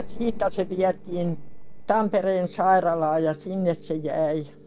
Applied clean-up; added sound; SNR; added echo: neural separator model SepFormer DNS4.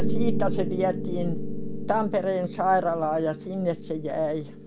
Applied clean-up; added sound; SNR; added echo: none; Piano; 0 dB; none.